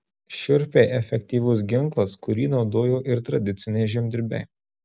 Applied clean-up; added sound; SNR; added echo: none; none; none; none.